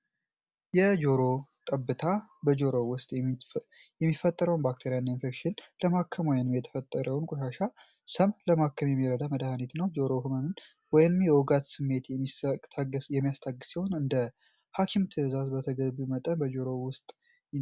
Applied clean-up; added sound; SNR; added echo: none; none; none; none.